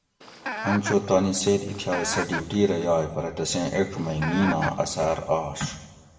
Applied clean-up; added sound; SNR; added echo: none; Chicken, rooster; 8 dB; reverberation time 1.3 s.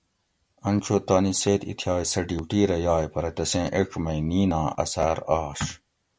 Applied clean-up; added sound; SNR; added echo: none; none; none; none.